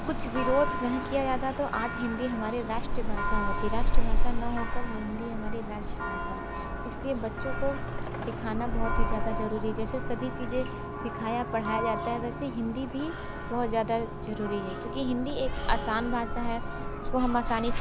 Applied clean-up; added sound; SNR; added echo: none; Church bell; -4 dB; none.